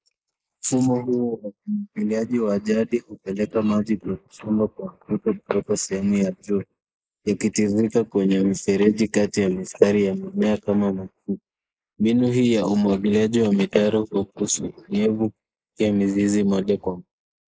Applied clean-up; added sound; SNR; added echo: neural mask model Resemble Enhance denoiser.